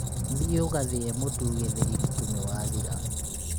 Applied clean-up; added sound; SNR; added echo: none; Squeak; -2 dB; none.